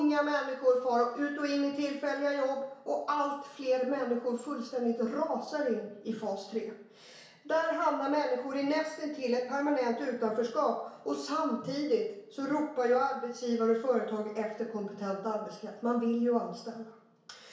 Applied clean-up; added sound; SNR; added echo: none; none; none; reverberation time 0.6 s.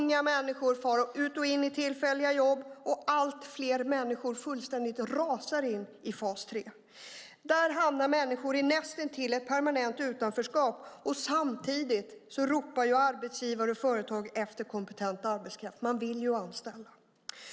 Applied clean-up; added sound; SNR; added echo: none; none; none; none.